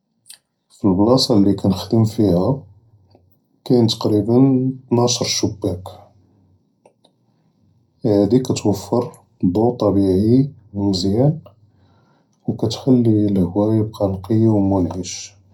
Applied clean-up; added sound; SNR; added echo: none; none; none; reverberation time 0.2 s.